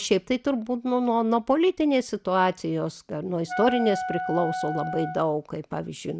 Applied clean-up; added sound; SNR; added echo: none; Wind instrument, woodwind instrument; 7 dB; none.